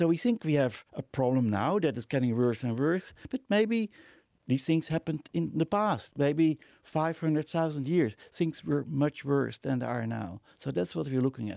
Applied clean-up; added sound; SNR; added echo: none; none; none; none.